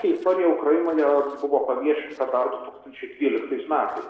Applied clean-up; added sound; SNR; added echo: neural separator model SepFormer DNS4.